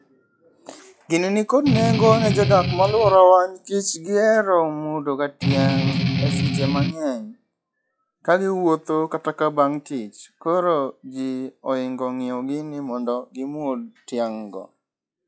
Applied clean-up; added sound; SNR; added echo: classical method log-MMSE.